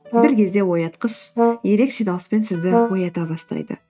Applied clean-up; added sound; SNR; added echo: neural mask model RNNoise.